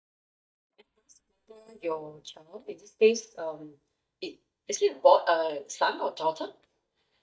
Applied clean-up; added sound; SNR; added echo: neural mask model DeepFilterNet 3.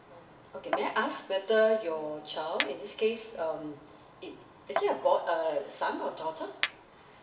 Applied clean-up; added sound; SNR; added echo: none; Chink, clink; 1 dB; reverberation time 1.0 s.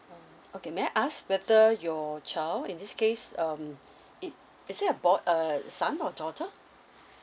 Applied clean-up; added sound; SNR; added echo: none; none; none; none.